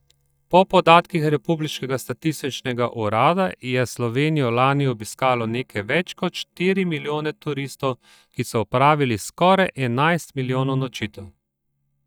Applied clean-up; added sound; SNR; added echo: neural mask model DeepFilterNet 3.